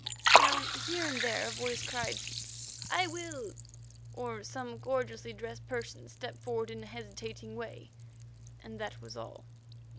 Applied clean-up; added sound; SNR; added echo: none; Liquid; -4 dB; none.